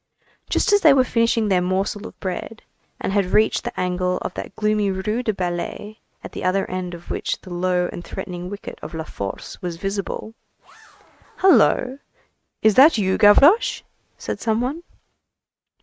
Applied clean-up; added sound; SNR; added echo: neural mask model RNNoise.